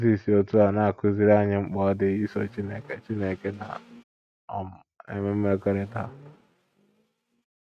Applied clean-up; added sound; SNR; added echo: neural mask model RNNoise.